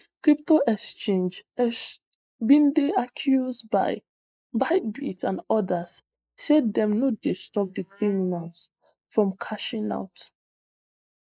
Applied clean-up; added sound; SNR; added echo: neural mask model Resemble Enhance denoiser.